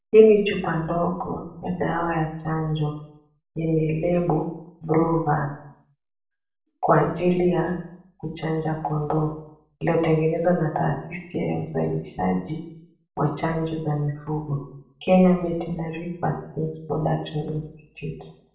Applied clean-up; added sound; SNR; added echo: none; none; none; reverberation time 0.6 s.